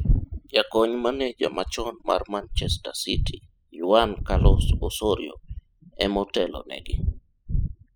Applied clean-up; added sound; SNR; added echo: classical method spectral subtraction.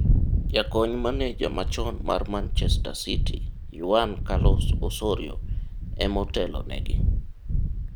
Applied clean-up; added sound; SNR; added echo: none; Wind; -4 dB; none.